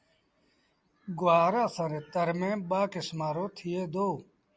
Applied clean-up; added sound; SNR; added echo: none; none; none; none.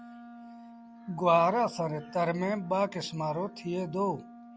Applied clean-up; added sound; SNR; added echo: none; Wind instrument, woodwind instrument; 18 dB; none.